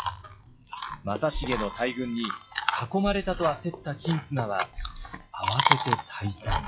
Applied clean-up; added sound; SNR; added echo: classical method log-MMSE.